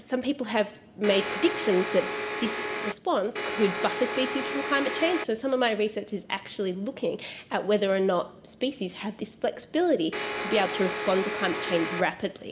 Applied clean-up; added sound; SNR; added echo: none; Domestic sounds, home sounds; 3 dB; reverberation time 0.7 s.